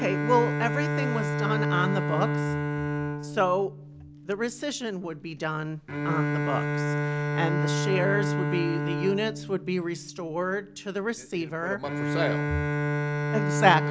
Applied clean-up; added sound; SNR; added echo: none; Bowed string instrument; 0 dB; none.